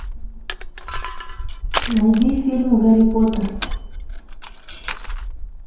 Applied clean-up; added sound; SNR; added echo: none; Crushing; 6 dB; reverberation time 0.9 s.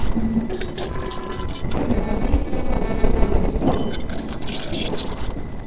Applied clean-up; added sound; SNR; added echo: neural separator model SepFormer DNS4.